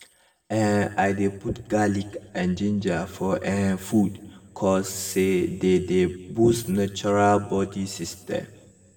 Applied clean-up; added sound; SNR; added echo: none; none; none; reverberation time 1.2 s.